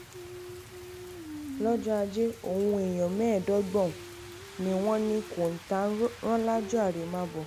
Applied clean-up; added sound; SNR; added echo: none; Rain; 13 dB; none.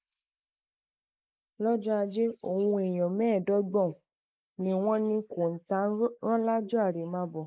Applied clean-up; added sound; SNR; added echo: neural mask model Resemble Enhance denoiser.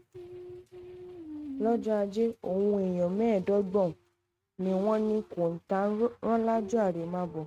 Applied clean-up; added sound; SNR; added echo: neural mask model RNNoise.